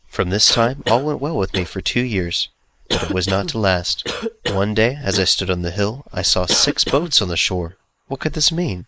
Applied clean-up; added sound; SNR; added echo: neural mask model Resemble Enhance denoiser.